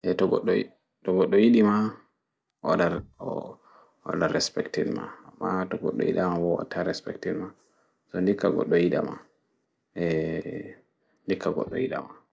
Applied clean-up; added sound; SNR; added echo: neural mask model DeepFilterNet 3.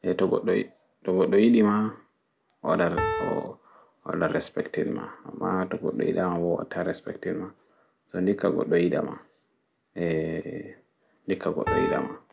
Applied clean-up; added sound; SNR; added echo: none; Piano; 1 dB; none.